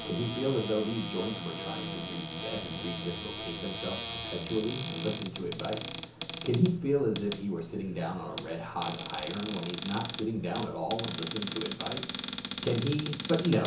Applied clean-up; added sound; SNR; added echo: none; Cupboard open or close; 2 dB; reverberation time 0.7 s.